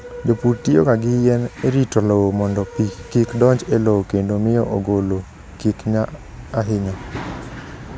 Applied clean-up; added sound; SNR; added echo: none; none; none; none.